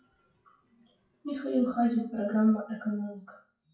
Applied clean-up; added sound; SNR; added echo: classical method WPE with log-MMSE.